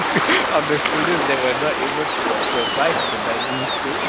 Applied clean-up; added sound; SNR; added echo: none; Waves, surf; -2 dB; none.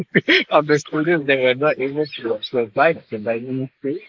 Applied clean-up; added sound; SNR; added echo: neural mask model Resemble Enhance denoiser.